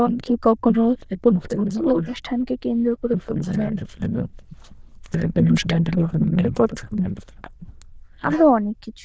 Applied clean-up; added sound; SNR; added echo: neural diffusion model UNIVERSE++.